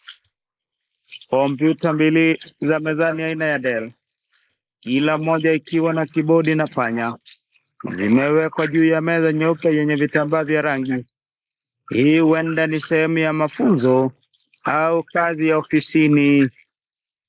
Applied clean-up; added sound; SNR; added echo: neural mask model Resemble Enhance denoiser.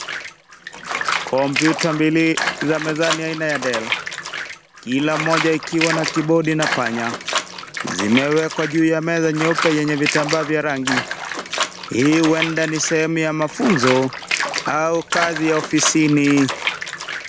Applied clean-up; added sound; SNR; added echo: none; Bathtub (filling or washing) / Water; 5 dB; none.